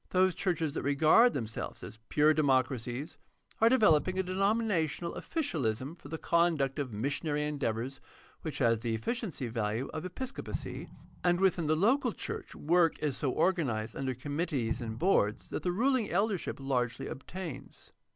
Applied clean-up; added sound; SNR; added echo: none; Explosion; 11 dB; none.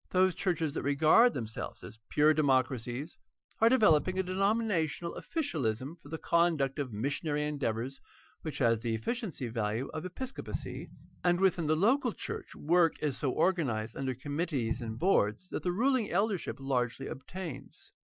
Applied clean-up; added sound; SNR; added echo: classical method Wiener filter.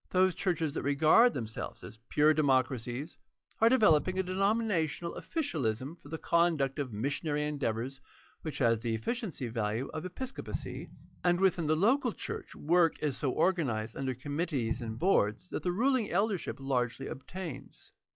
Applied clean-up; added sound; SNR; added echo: classical method log-MMSE.